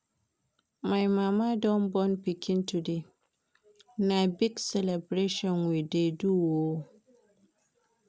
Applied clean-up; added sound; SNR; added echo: none; none; none; none.